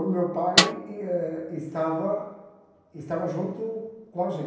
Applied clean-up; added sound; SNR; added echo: none; Snare drum; -5 dB; reverberation time 0.9 s.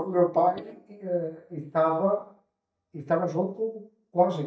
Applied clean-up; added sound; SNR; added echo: neural mask model DeepFilterNet 3.